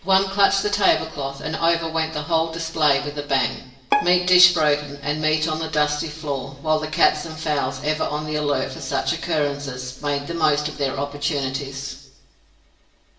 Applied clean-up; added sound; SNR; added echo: none; Bowed string instrument; 7 dB; reverberation time 0.8 s.